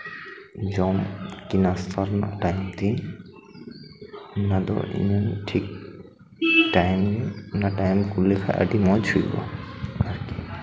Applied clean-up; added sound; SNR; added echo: none; none; none; none.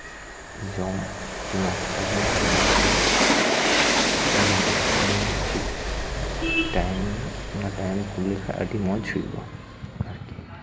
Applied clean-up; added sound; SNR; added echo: none; Train; -5 dB; none.